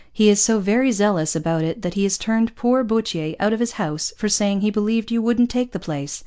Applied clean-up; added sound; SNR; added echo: none; none; none; none.